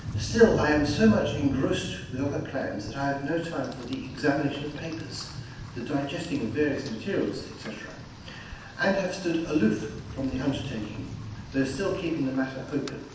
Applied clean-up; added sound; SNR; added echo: none; Rain; 10 dB; reverberation time 0.9 s.